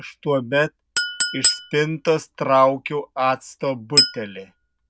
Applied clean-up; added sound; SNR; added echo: none; Chink, clink; 3 dB; none.